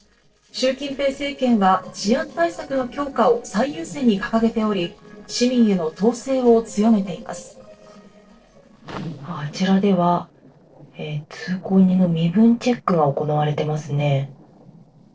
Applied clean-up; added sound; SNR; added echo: neural separator model SepFormer DNS4.